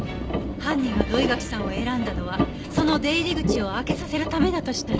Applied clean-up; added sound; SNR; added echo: none; Engine; 1 dB; none.